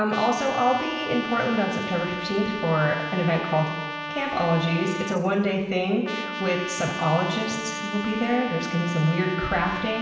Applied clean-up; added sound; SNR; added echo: none; Trumpet; 8 dB; reverberation time 1.2 s.